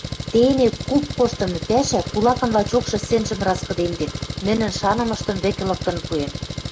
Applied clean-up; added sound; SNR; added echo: none; Engine; 8 dB; none.